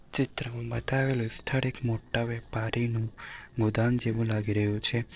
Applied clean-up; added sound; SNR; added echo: neural separator model SepFormer DNS4.